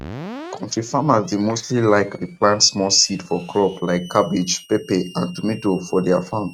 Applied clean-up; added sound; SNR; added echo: neural mask model RNNoise.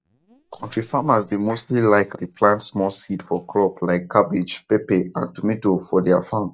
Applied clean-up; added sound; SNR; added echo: neural mask model DeepFilterNet 3.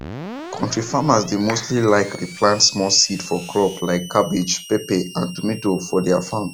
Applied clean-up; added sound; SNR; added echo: none; Clapping + Screech; 16 dB; none.